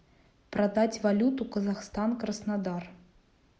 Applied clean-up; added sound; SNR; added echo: none; none; none; none.